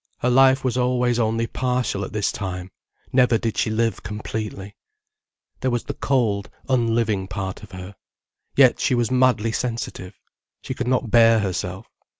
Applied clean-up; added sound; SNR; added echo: none; none; none; none.